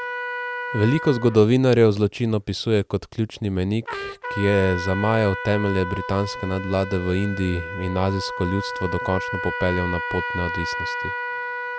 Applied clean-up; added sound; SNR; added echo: none; Trumpet; 8 dB; none.